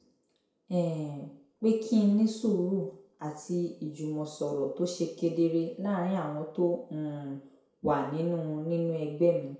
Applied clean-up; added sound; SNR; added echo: none; none; none; reverberation time 0.6 s.